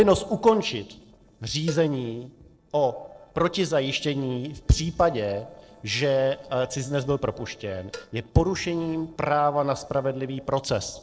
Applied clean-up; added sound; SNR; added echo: neural separator model SepFormer DNS4.